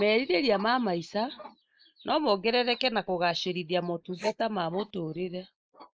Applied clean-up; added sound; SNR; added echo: neural mask model Resemble Enhance denoiser.